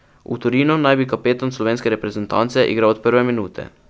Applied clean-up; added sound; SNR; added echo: none; none; none; none.